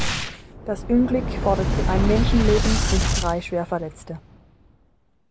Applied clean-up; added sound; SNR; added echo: none; Boom; -1 dB; none.